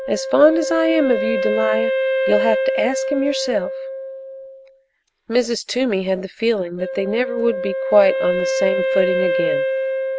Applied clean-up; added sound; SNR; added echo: none; Wind instrument, woodwind instrument; 2 dB; none.